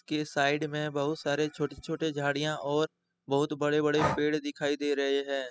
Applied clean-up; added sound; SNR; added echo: classical method spectral subtraction.